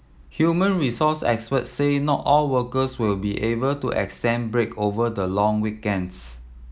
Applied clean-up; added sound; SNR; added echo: none; none; none; none.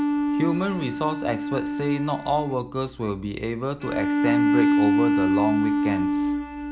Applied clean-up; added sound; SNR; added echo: none; Bowed string instrument; -4 dB; none.